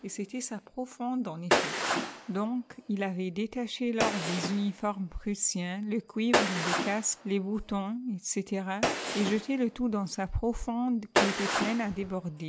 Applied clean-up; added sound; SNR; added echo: none; Gunshot, gunfire; 3 dB; none.